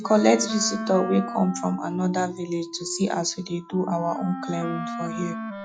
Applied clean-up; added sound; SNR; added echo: classical method log-MMSE.